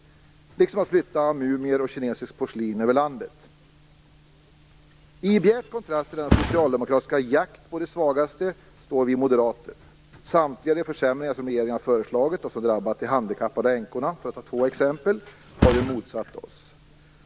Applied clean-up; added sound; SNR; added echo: none; Thump, thud; 10 dB; none.